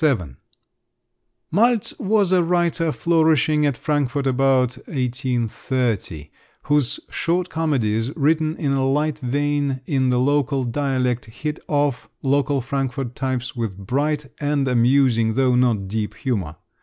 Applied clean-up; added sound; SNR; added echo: none; none; none; none.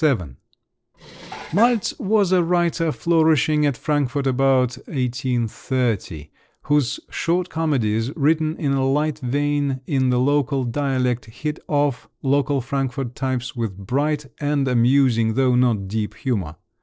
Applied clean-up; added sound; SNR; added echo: neural separator model SepFormer DNS4.